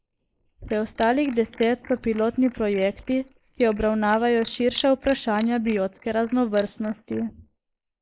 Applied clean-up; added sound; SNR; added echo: neural mask model Resemble Enhance denoiser.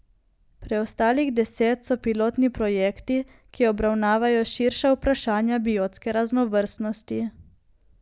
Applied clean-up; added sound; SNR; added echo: none; none; none; none.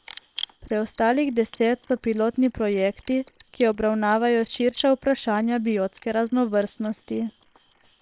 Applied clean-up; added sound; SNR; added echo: neural separator model SepFormer WHAM!.